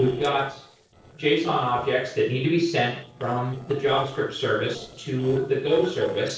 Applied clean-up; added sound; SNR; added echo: neural separator model SepFormer DNS4.